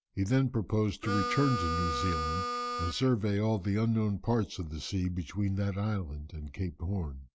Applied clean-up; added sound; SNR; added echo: none; Harmonica; 3 dB; none.